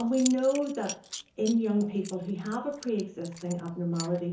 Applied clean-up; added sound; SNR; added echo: none; Coin (dropping) / Zipper (clothing); 14 dB; reverberation time 0.7 s.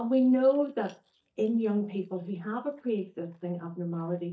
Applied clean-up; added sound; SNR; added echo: neural mask model DeepFilterNet 3.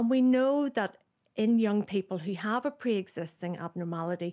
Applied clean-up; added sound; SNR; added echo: none; none; none; none.